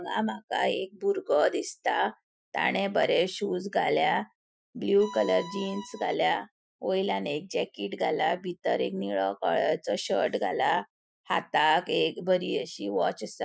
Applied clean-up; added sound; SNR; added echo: classical method Wiener filter.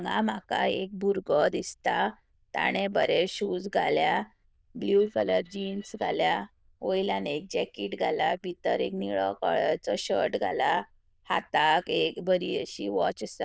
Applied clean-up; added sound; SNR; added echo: neural diffusion model UNIVERSE++.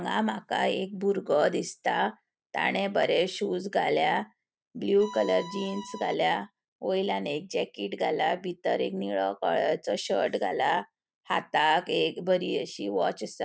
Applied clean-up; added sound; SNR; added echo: none; Bowed string instrument; 13 dB; none.